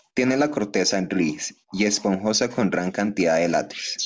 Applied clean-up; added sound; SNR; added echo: none; none; none; none.